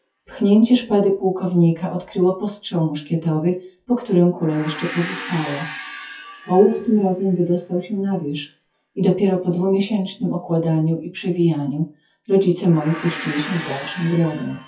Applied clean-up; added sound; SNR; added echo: classical method WPE with log-MMSE.